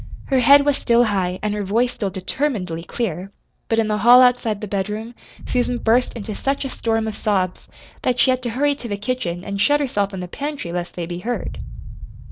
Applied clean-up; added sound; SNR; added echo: none; Boom; 14 dB; none.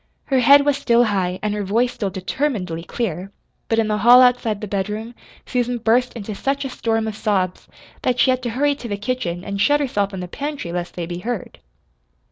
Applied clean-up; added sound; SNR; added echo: none; none; none; none.